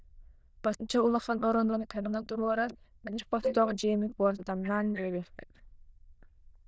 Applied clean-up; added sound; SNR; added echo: neural diffusion model UNIVERSE++.